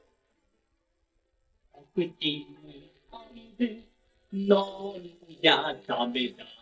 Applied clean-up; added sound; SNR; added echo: neural mask model DeepFilterNet 3.